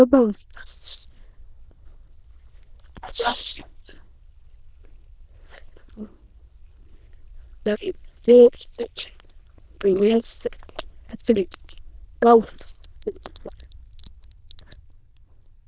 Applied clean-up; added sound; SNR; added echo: neural diffusion model UNIVERSE++.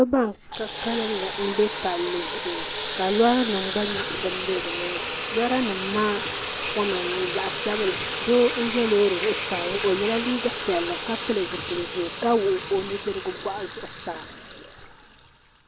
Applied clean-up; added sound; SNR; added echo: none; Sink (filling or washing) / Water tap, faucet; 2 dB; none.